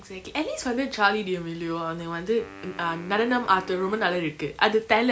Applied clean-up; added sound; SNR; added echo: none; Wind instrument, woodwind instrument; 20 dB; none.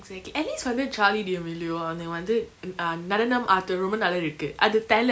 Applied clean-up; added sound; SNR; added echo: none; none; none; none.